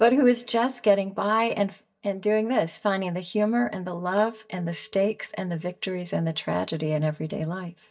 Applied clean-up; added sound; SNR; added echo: neural mask model DeepFilterNet 3.